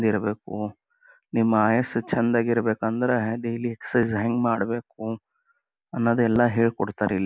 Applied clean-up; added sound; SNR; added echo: none; none; none; none.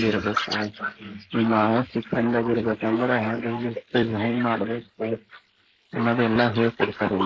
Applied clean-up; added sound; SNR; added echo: neural mask model Resemble Enhance denoiser.